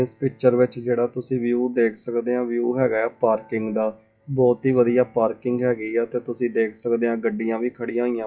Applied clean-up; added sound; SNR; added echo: classical method WPE with log-MMSE.